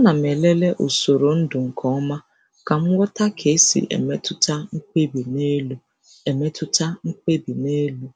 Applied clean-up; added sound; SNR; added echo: none; none; none; none.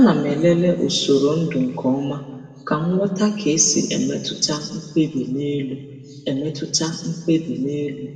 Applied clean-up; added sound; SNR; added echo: none; none; none; reverberation time 1.4 s.